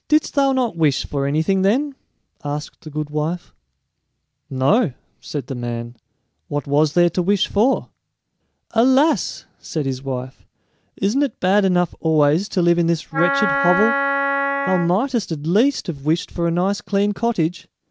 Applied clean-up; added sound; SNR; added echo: none; Wind instrument, woodwind instrument; 1 dB; none.